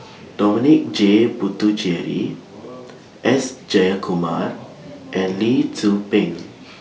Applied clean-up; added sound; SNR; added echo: none; none; none; none.